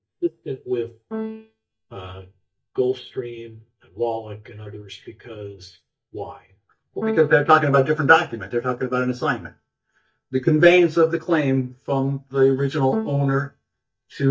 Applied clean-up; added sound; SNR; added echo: neural mask model DeepFilterNet 3.